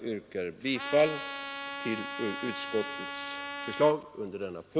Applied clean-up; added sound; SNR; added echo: none; Trumpet; 7 dB; none.